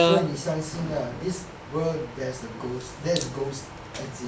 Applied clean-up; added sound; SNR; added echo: none; Thunder; 18 dB; none.